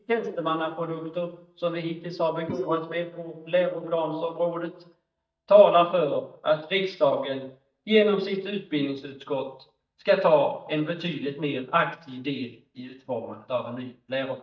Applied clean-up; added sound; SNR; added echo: neural mask model DeepFilterNet 3.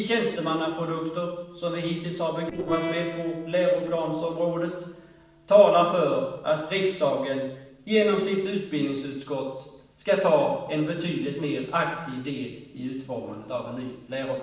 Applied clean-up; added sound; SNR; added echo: neural separator model SepFormer DNS4.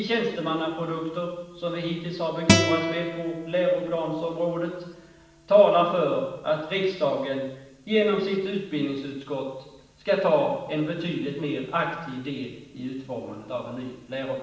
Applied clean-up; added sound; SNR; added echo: none; Acoustic guitar; 2 dB; reverberation time 1.0 s.